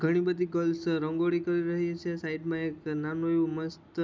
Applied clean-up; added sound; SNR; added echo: none; none; none; none.